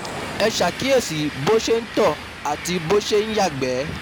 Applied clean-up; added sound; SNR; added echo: none; Train; 11 dB; none.